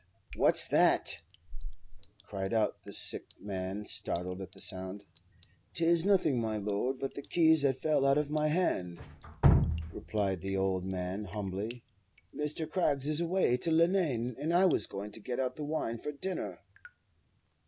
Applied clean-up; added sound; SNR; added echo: none; Drip; 8 dB; none.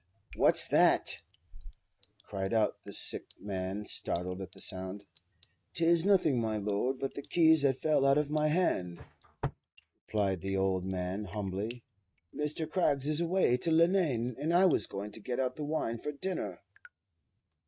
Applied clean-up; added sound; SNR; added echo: neural mask model RNNoise.